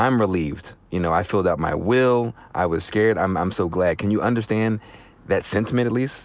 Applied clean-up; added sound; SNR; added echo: none; none; none; none.